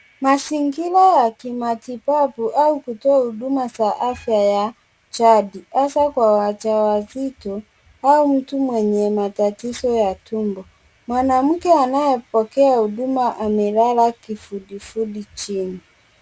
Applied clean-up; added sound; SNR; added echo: none; none; none; none.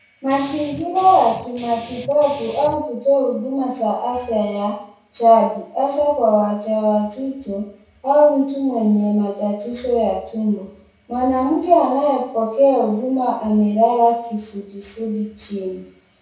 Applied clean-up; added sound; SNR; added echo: none; Guitar; 16 dB; reverberation time 0.6 s.